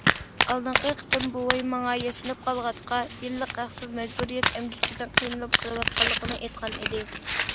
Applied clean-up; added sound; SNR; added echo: none; Domestic sounds, home sounds; -1 dB; none.